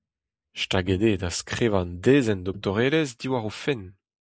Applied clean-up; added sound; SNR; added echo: neural mask model Resemble Enhance denoiser.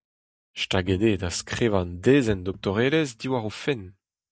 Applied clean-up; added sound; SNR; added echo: neural mask model DeepFilterNet 3.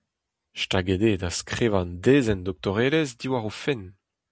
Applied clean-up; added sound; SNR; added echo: none; none; none; none.